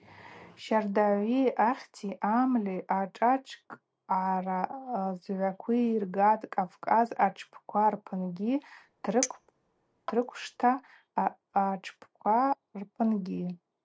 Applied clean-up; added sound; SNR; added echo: none; Chink, clink; 12 dB; none.